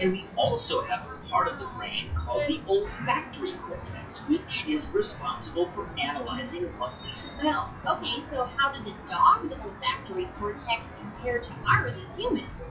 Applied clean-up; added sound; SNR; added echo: classical method WPE with log-MMSE.